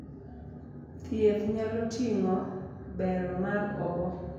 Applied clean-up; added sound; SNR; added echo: none; none; none; reverberation time 1.2 s.